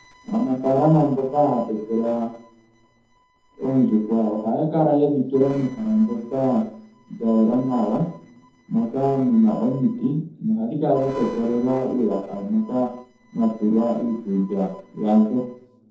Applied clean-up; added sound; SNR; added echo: neural separator model SepFormer DNS4.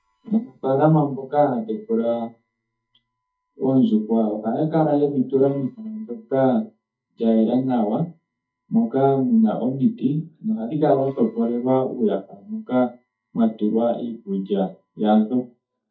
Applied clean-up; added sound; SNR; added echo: neural mask model DeepFilterNet 3.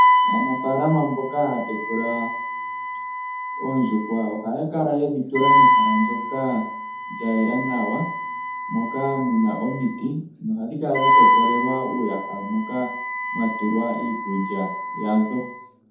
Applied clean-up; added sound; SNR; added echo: none; Wind instrument, woodwind instrument; -1 dB; reverberation time 0.6 s.